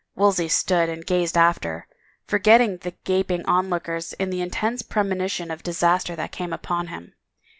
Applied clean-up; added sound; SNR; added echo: none; none; none; none.